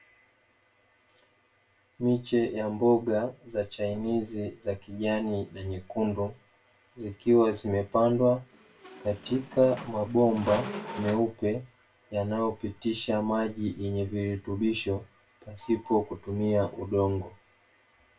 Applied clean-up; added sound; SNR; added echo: none; Squeak; 12 dB; reverberation time 0.2 s.